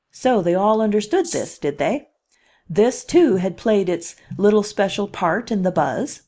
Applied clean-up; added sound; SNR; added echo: neural mask model Resemble Enhance denoiser.